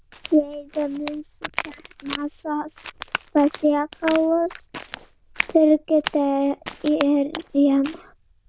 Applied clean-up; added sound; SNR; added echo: neural diffusion model UNIVERSE++.